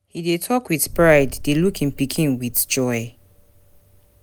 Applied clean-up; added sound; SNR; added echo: none; Boom; 14 dB; none.